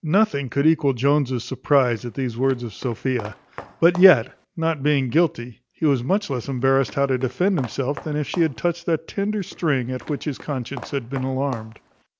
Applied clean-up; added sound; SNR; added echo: none; Walk, footsteps; 19 dB; none.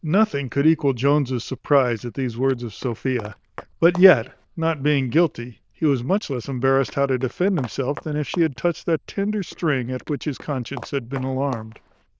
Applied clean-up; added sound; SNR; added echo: neural diffusion model UNIVERSE++.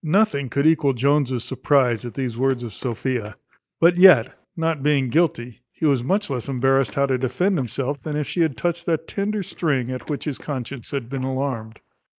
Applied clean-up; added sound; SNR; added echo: neural mask model Resemble Enhance denoiser.